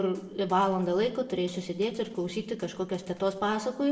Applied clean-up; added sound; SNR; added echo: neural separator model SepFormer DNS4.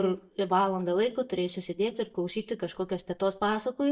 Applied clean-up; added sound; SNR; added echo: neural mask model DeepFilterNet 3.